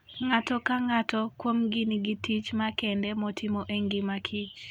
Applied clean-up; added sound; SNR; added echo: none; none; none; none.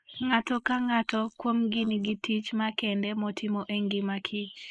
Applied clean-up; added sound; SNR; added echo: neural mask model Resemble Enhance denoiser.